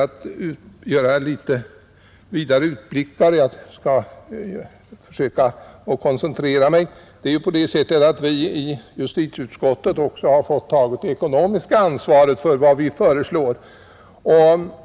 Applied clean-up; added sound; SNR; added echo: none; none; none; none.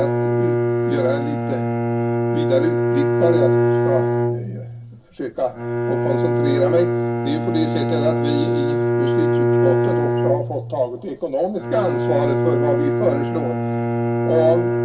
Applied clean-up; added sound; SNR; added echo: none; Bowed string instrument; -4 dB; reverberation time 0.2 s.